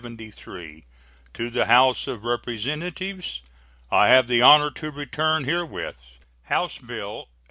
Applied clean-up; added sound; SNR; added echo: none; none; none; none.